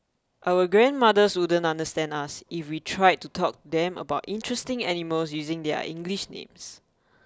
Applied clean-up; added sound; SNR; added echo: none; none; none; none.